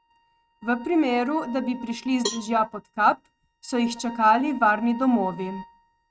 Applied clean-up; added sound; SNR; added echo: neural mask model RNNoise.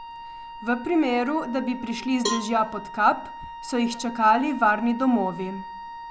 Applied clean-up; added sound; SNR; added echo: none; Cowbell + Wind instrument, woodwind instrument; 12 dB; none.